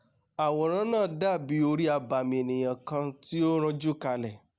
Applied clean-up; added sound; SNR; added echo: none; none; none; none.